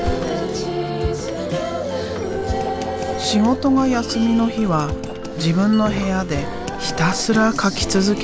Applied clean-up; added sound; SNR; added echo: none; Crumpling, crinkling; 19 dB; none.